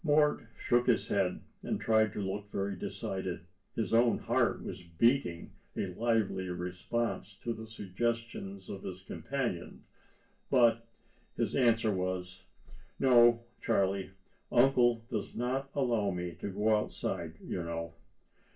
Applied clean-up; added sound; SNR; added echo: none; none; none; reverberation time 0.2 s.